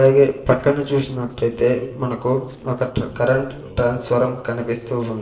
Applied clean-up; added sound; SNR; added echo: neural separator model SepFormer DNS4.